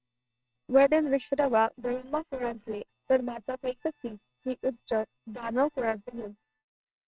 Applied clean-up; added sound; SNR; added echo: neural separator model SepFormer WHAMR!.